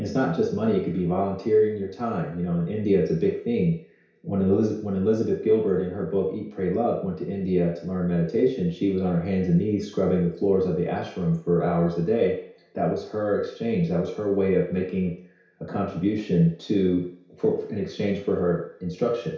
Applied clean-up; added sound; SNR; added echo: none; none; none; reverberation time 0.6 s.